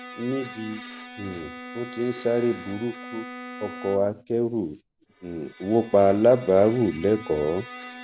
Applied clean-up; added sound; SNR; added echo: none; Bowed string instrument; 16 dB; none.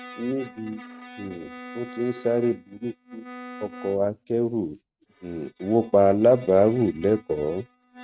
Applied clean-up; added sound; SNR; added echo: neural mask model RNNoise.